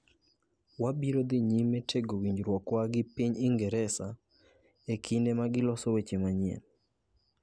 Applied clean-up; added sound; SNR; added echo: none; none; none; none.